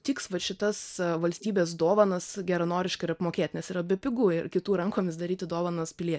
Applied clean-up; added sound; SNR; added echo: neural mask model Resemble Enhance denoiser.